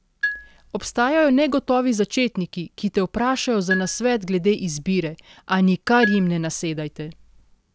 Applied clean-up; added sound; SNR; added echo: none; Marimba, xylophone; 11 dB; none.